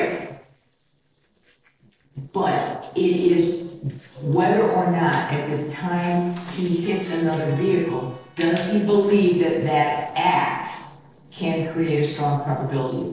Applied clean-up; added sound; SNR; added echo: neural separator model SepFormer DNS4.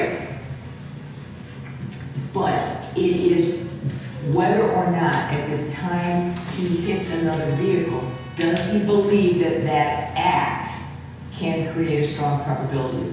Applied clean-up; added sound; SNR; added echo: none; Electric guitar; 20 dB; reverberation time 0.8 s.